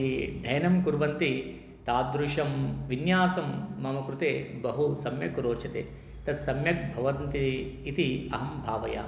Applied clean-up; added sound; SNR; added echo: none; none; none; none.